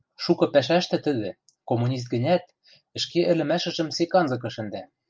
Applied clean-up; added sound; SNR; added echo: none; none; none; none.